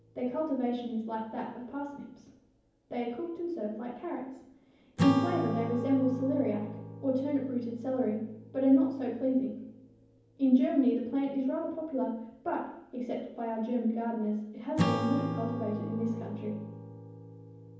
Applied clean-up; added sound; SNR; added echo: none; Acoustic guitar / Strum; 8 dB; reverberation time 0.9 s.